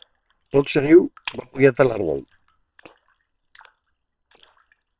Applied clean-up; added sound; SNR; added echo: neural separator model SepFormer WHAM!.